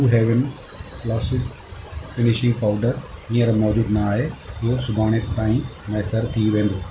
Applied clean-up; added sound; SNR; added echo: none; none; none; none.